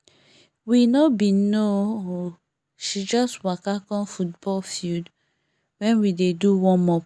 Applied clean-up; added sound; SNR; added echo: none; none; none; none.